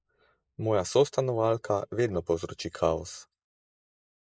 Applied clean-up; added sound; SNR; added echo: neural mask model Resemble Enhance denoiser.